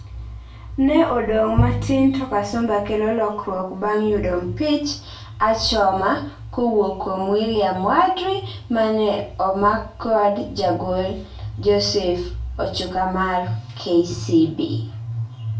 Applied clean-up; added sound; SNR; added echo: none; Piano; 5 dB; reverberation time 0.3 s.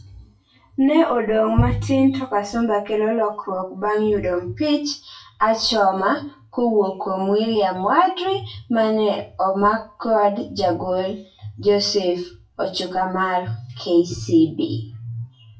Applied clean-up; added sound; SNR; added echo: classical method WPE with log-MMSE.